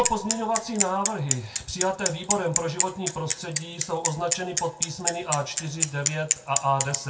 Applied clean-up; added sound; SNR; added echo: none; Bicycle; 1 dB; reverberation time 0.2 s.